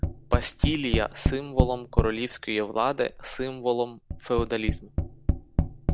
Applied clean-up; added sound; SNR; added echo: none; Tap; -1 dB; none.